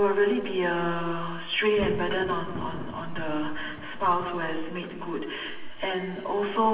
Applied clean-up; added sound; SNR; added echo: none; Thunder; 17 dB; reverberation time 1.4 s.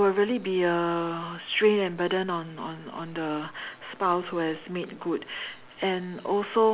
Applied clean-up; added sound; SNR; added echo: none; none; none; none.